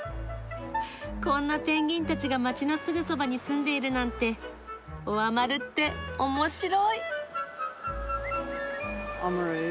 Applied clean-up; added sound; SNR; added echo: none; Bird; 15 dB; none.